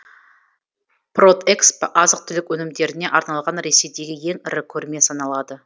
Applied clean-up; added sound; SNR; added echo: none; none; none; none.